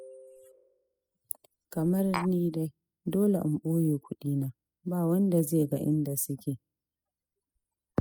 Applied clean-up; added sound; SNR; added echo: classical method spectral subtraction.